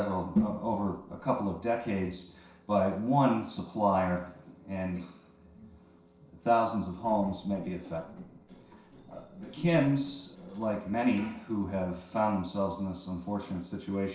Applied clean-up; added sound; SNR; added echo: neural separator model SepFormer DNS4.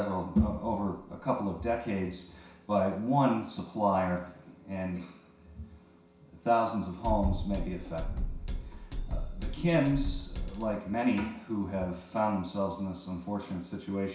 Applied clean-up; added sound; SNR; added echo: none; Drum kit; 3 dB; reverberation time 0.6 s.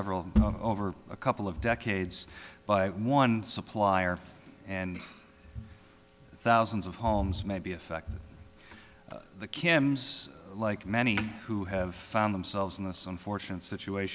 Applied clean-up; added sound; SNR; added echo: none; none; none; none.